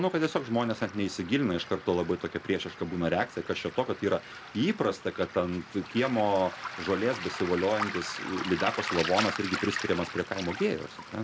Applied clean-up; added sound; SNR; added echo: none; Waves, surf; 9 dB; none.